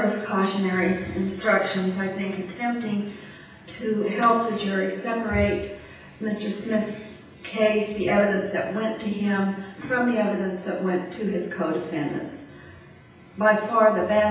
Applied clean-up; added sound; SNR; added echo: none; none; none; reverberation time 0.9 s.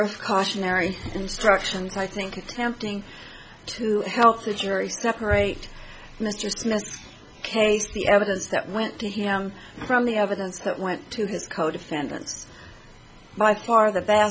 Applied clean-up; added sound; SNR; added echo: none; none; none; none.